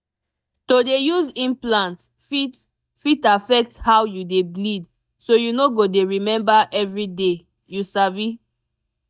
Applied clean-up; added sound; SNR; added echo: neural mask model DeepFilterNet 3.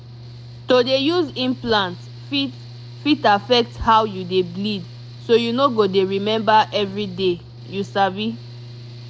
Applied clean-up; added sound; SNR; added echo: none; Mechanical fan / Engine; 16 dB; none.